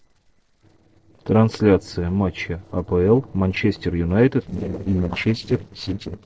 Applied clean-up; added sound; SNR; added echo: neural separator model SepFormer DNS4.